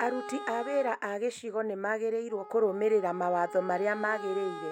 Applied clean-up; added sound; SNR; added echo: none; Wind instrument, woodwind instrument; 13 dB; none.